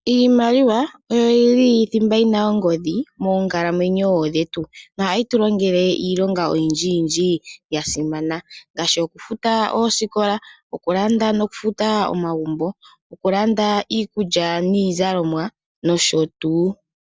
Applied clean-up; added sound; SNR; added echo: none; none; none; none.